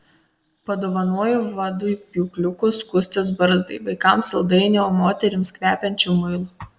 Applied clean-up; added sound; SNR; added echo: none; none; none; none.